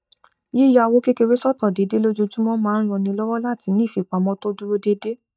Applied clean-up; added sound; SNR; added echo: neural mask model DeepFilterNet 3.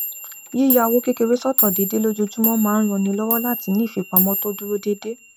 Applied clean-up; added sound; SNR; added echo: none; Clock; 5 dB; none.